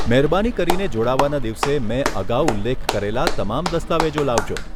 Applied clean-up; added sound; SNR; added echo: none; Clapping + Rain; 1 dB; none.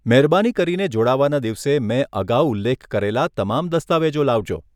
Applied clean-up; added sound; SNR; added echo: none; none; none; none.